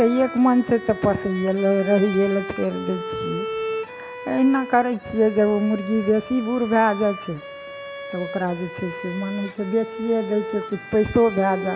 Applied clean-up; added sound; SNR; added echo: none; Bowed string instrument; 11 dB; none.